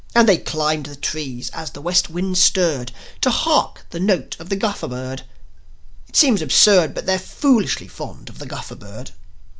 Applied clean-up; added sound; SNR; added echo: none; none; none; none.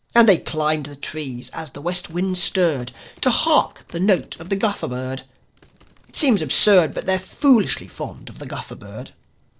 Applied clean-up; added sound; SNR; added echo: neural separator model SepFormer DNS4.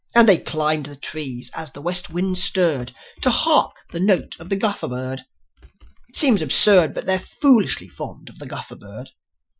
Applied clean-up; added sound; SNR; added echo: classical method Wiener filter.